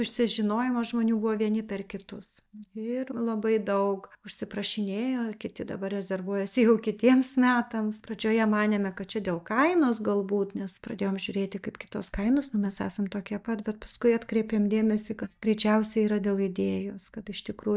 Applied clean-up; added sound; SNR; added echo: neural mask model DeepFilterNet 3.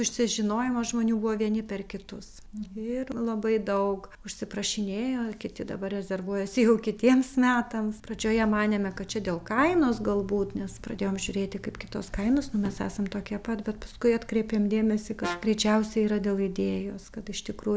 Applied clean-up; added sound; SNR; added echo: none; Brass instrument; 13 dB; none.